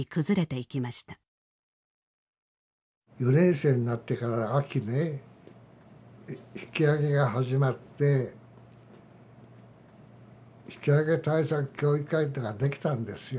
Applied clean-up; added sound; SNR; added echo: none; none; none; none.